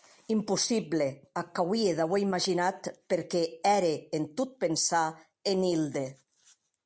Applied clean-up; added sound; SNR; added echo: none; none; none; none.